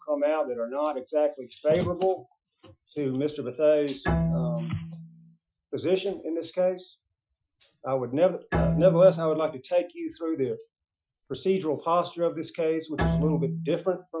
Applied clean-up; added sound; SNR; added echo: classical method Wiener filter.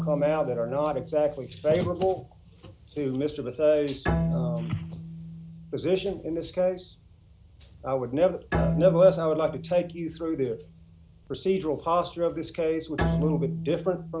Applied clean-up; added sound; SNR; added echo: none; Bowed string instrument; 6 dB; none.